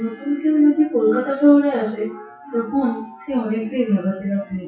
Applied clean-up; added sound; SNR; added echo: classical method WPE with log-MMSE.